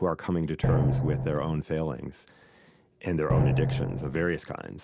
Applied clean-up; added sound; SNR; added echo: none; Drum; -4 dB; none.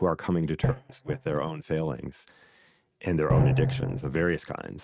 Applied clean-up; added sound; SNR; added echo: neural mask model RNNoise.